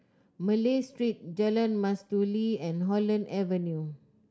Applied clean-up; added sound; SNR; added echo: none; none; none; none.